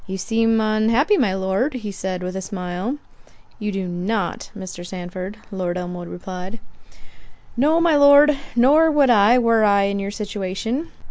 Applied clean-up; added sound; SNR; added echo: none; none; none; none.